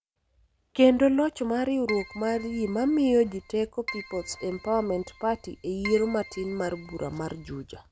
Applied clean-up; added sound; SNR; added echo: none; Keyboard (musical); 16 dB; none.